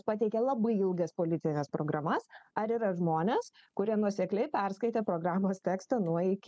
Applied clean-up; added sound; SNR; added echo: none; none; none; none.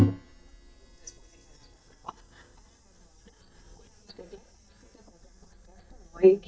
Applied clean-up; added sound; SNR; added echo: neural mask model DeepFilterNet 3.